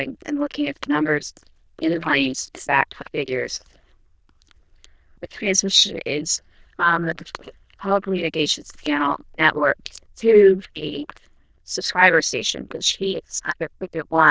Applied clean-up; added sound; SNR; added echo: neural diffusion model UNIVERSE++.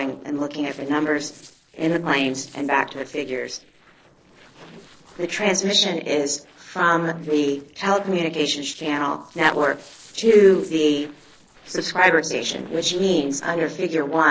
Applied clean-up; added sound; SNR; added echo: neural separator model SepFormer DNS4.